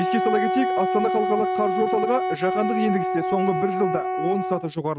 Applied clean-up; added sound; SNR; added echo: neural mask model RNNoise.